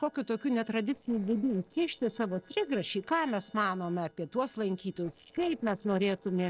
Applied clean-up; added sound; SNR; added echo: neural separator model SepFormer DNS4.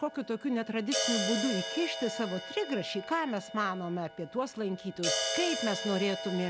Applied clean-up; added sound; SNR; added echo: none; Crash cymbal; 4 dB; none.